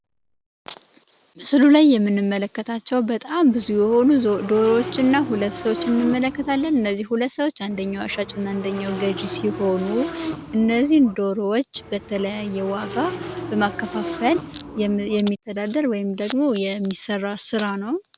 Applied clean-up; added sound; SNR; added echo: none; Motorcycle / Engine; 11 dB; none.